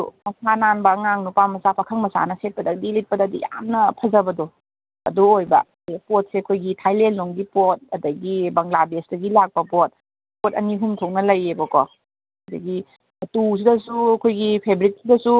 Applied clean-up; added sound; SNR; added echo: none; none; none; none.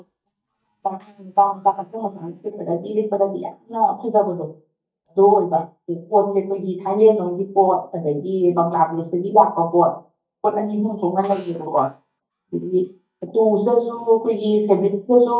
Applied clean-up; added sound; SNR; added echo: neural mask model DeepFilterNet 3.